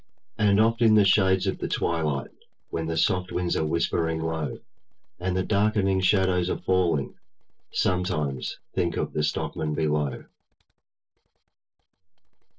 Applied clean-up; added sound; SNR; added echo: neural separator model SepFormer DNS4.